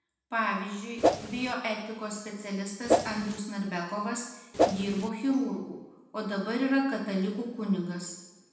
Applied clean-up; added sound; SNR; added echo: none; Whoosh, swoosh, swish; -5 dB; reverberation time 0.9 s.